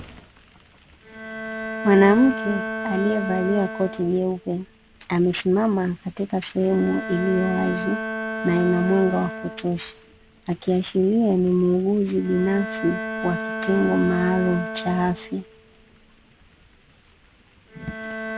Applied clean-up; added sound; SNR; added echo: none; Bowed string instrument; 9 dB; none.